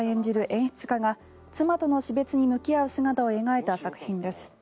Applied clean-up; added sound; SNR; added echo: none; none; none; none.